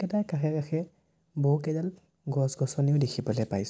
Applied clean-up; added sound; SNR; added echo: none; none; none; none.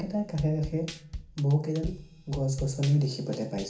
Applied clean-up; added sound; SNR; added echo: none; Drum kit; 13 dB; reverberation time 0.4 s.